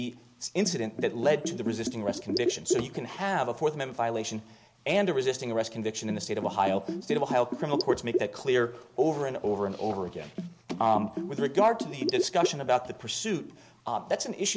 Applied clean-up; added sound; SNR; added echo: none; Bathtub (filling or washing); 6 dB; none.